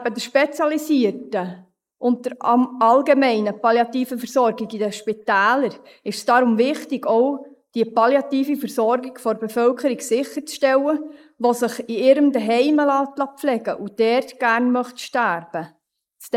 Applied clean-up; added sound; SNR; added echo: neural mask model Resemble Enhance denoiser.